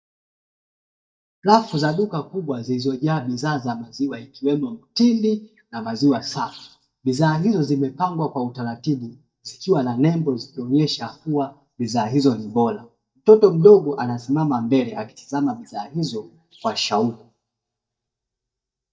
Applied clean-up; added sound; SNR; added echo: neural mask model DeepFilterNet 3.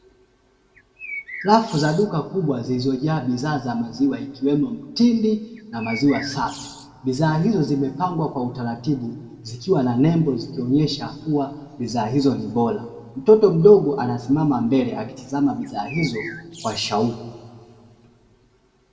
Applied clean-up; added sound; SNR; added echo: none; Bird; 15 dB; reverberation time 1.2 s.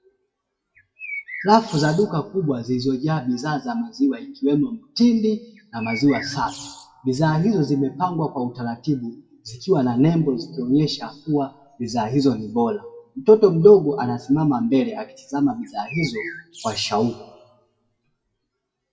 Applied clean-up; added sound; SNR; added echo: classical method WPE with log-MMSE.